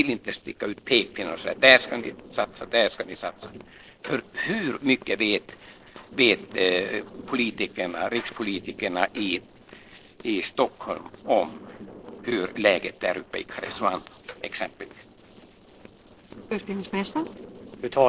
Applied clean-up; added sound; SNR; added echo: neural separator model SepFormer DNS4.